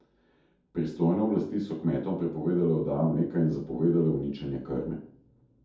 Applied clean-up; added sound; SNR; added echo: none; none; none; reverberation time 0.6 s.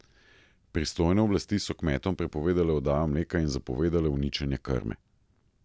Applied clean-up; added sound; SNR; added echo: none; none; none; none.